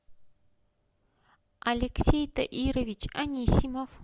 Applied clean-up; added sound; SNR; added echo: none; none; none; none.